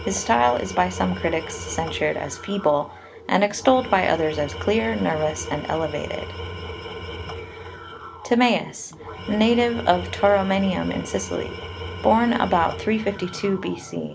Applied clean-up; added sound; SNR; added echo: none; Tools; 11 dB; none.